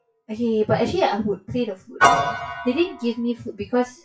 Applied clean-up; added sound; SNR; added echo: classical method WPE with log-MMSE.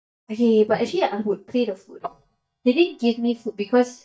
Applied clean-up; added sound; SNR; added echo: neural mask model DeepFilterNet 3.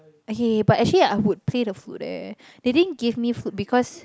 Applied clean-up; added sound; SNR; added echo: none; none; none; none.